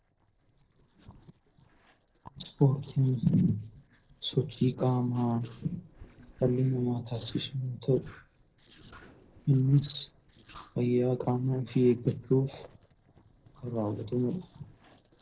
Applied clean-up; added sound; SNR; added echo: neural separator model SepFormer DNS4.